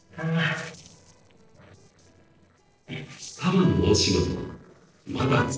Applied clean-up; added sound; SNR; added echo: neural separator model SepFormer DNS4.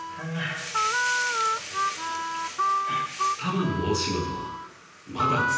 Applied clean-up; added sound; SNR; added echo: none; Harmonica; -3 dB; reverberation time 0.9 s.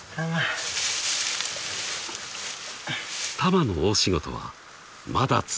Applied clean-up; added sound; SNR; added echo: none; none; none; none.